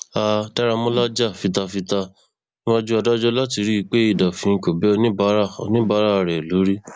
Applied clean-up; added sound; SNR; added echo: none; Whoosh, swoosh, swish; 18 dB; none.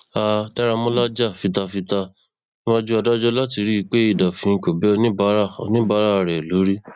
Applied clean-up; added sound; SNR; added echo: neural mask model RNNoise.